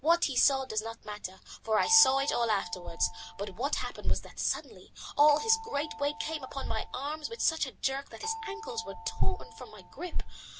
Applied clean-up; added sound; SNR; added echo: none; Doorbell; 16 dB; none.